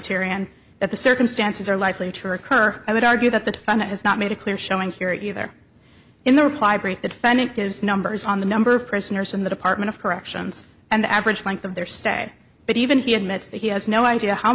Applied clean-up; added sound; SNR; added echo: none; none; none; none.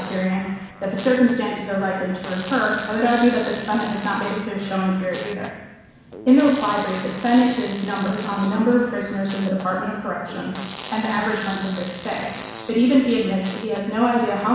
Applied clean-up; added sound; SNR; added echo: none; Fart; 17 dB; reverberation time 1.1 s.